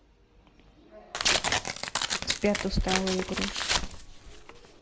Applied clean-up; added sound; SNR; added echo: none; Tearing; -3 dB; none.